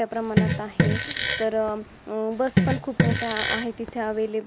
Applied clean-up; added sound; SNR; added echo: none; Fart; -3 dB; none.